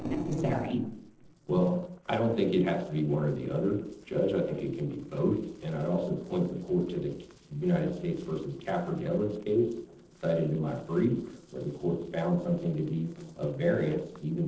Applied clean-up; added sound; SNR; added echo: neural separator model SepFormer DNS4.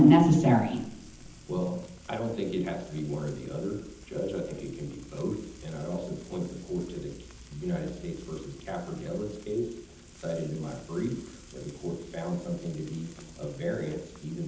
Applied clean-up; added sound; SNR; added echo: none; Frying (food); 19 dB; reverberation time 0.8 s.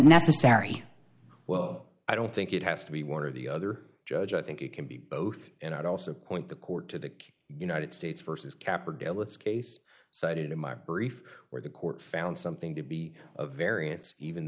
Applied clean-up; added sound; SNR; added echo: none; none; none; none.